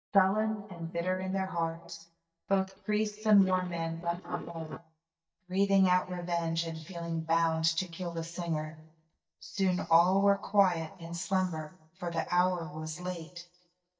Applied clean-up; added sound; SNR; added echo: neural mask model DeepFilterNet 3.